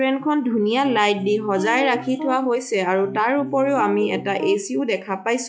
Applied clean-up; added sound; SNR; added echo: classical method log-MMSE.